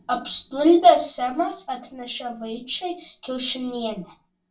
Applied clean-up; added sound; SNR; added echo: none; none; none; reverberation time 0.3 s.